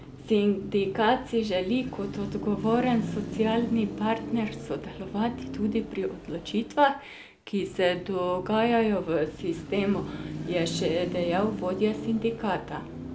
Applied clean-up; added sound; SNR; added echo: none; Car passing by / Traffic noise, roadway noise / Engine; 10 dB; none.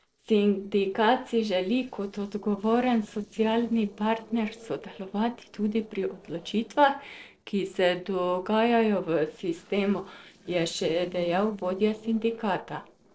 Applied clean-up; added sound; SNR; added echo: neural separator model SepFormer DNS4.